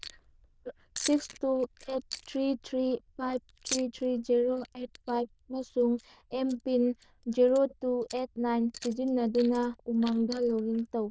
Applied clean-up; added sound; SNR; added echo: neural diffusion model UNIVERSE++.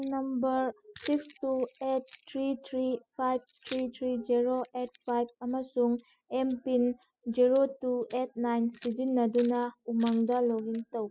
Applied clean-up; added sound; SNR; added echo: classical method spectral subtraction.